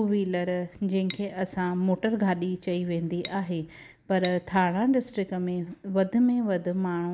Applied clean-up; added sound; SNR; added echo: none; Cutlery, silverware / Dishes, pots, and pans; 18 dB; none.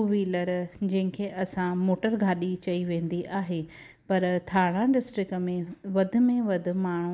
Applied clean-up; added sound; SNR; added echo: none; none; none; none.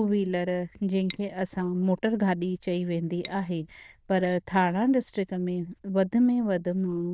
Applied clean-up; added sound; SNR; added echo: neural diffusion model UNIVERSE++.